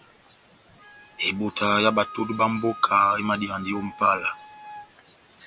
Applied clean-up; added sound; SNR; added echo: none; Wind instrument, woodwind instrument; 17 dB; none.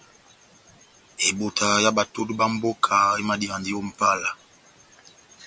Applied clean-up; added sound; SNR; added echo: none; none; none; none.